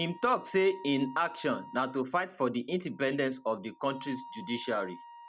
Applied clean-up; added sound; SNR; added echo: none; Wind instrument, woodwind instrument; 17 dB; none.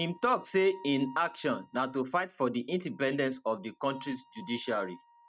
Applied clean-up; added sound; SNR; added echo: neural mask model RNNoise.